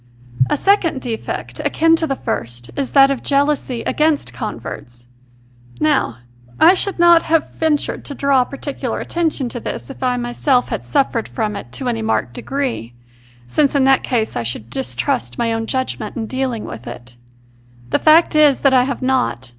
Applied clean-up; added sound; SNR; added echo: none; none; none; none.